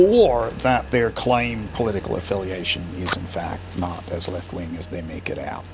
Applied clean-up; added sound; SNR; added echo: none; Engine + Fire; 12 dB; none.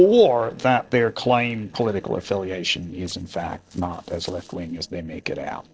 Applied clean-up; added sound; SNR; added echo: neural separator model SepFormer DNS4.